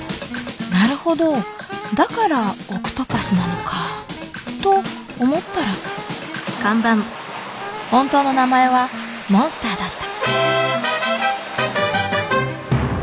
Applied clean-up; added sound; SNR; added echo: none; Domestic sounds, home sounds + Wind instrument, woodwind instrument; 11 dB; none.